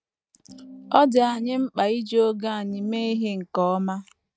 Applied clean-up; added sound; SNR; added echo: neural mask model RNNoise.